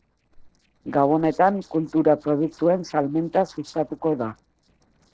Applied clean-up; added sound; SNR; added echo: neural separator model SepFormer DNS4.